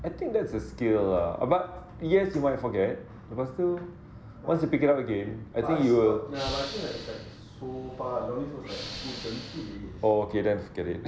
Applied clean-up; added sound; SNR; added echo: none; Hiss / Breathing; 13 dB; none.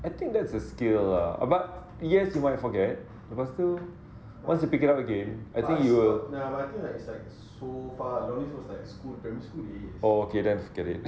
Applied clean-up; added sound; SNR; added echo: none; none; none; none.